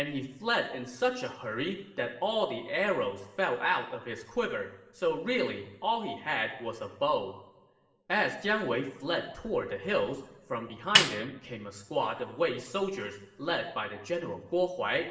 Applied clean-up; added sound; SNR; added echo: none; Snare drum; -3 dB; reverberation time 1.4 s.